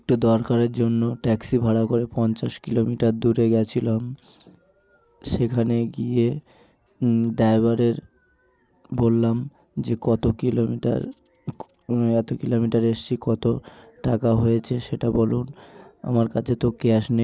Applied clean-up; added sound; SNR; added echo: none; none; none; none.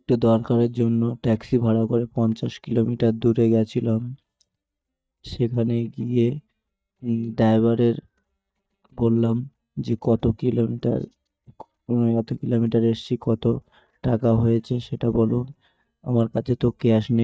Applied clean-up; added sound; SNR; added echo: neural mask model DeepFilterNet 3.